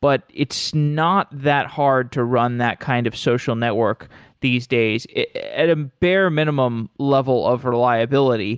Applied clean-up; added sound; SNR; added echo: none; none; none; none.